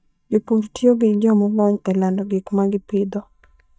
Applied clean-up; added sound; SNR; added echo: neural mask model DeepFilterNet 3.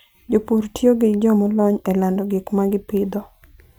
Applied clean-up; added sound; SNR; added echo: none; none; none; none.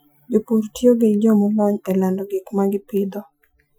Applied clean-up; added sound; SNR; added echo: classical method Wiener filter.